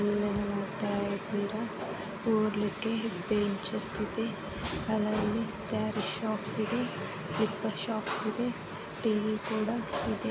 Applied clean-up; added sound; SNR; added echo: none; none; none; none.